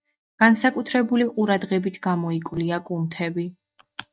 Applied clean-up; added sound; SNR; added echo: neural mask model DeepFilterNet 3.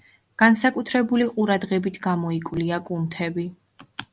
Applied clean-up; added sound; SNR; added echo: none; none; none; none.